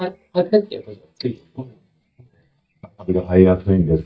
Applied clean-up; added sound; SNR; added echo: neural mask model DeepFilterNet 3.